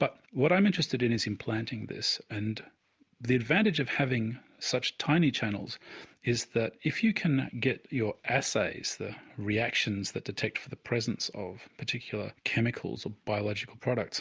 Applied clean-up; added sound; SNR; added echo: none; none; none; none.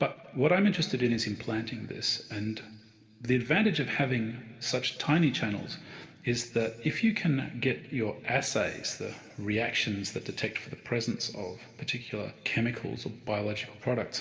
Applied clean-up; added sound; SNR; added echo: none; none; none; reverberation time 1.7 s.